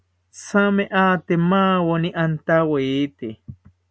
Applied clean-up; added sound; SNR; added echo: none; none; none; none.